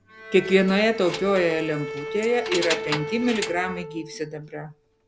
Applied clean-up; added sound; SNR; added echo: none; Keys jangling + Bowed string instrument; 8 dB; none.